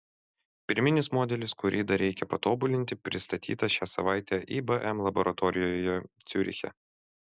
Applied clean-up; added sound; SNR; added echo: none; none; none; none.